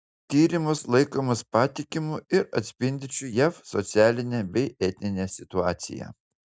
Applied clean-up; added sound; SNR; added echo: none; none; none; none.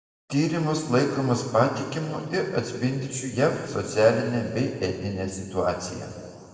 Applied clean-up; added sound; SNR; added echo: none; none; none; reverberation time 2.1 s.